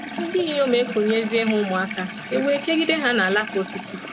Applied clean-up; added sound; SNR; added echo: none; Sink (filling or washing) / Water tap, faucet; 8 dB; none.